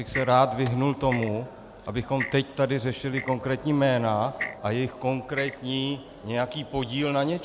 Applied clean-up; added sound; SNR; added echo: none; Clock; 14 dB; none.